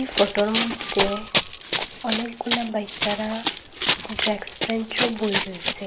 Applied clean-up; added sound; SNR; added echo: none; Run; 0 dB; none.